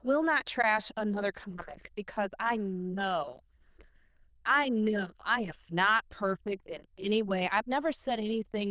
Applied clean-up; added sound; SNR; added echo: neural diffusion model UNIVERSE++.